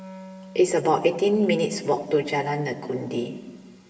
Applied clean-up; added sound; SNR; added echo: none; Wind instrument, woodwind instrument; 20 dB; reverberation time 1.3 s.